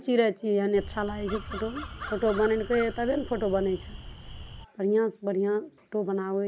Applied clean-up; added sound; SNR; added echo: none; Crow; 11 dB; none.